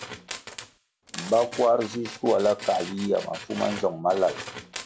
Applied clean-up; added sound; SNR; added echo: none; Tools; 13 dB; none.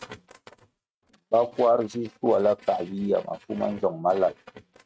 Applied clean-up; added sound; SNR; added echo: neural mask model RNNoise.